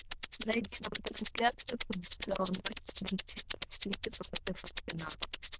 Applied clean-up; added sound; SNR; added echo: neural diffusion model UNIVERSE++.